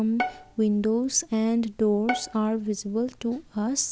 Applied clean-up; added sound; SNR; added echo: none; Bowed string instrument; 11 dB; none.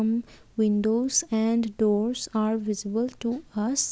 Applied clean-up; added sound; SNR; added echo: none; none; none; none.